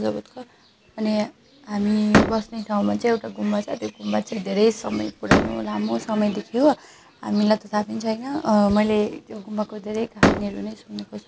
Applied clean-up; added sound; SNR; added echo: none; Slam; 0 dB; none.